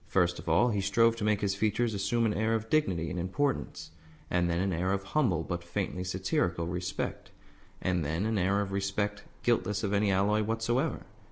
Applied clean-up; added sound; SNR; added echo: none; none; none; none.